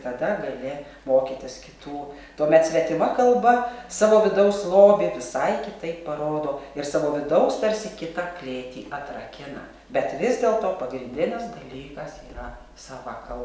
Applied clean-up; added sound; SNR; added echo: none; none; none; none.